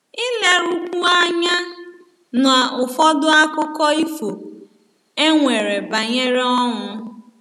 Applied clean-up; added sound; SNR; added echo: none; none; none; none.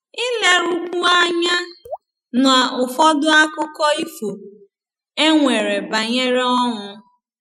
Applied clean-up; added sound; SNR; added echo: classical method Wiener filter.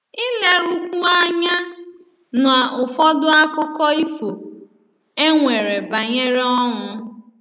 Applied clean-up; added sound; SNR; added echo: neural mask model Resemble Enhance denoiser.